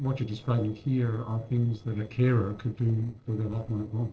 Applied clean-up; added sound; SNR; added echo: neural separator model SepFormer DNS4.